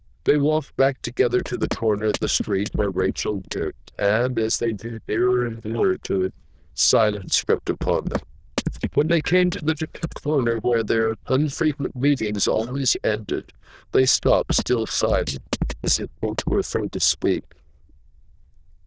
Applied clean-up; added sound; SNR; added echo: neural diffusion model UNIVERSE++.